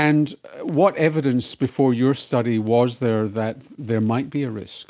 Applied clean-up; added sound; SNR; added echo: none; none; none; none.